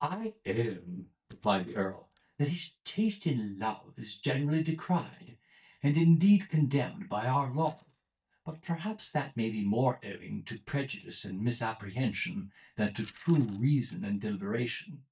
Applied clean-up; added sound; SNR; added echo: neural mask model DeepFilterNet 3.